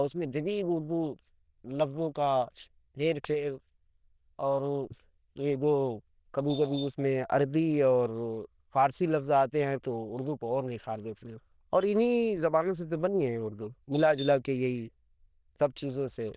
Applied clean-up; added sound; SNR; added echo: neural diffusion model UNIVERSE++.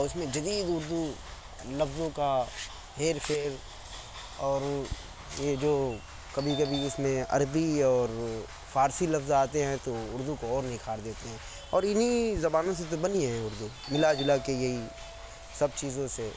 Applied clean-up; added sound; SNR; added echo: none; Doorbell; 17 dB; none.